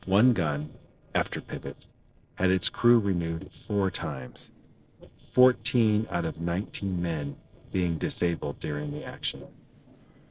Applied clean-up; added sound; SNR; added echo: neural separator model SepFormer DNS4.